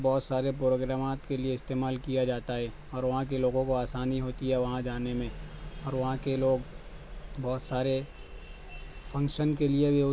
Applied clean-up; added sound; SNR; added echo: none; none; none; none.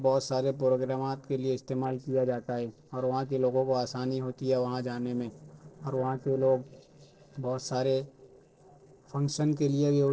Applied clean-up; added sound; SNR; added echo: neural separator model SepFormer DNS4.